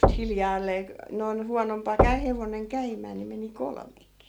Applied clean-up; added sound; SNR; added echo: none; Knock / Wood / Percussion; -1 dB; none.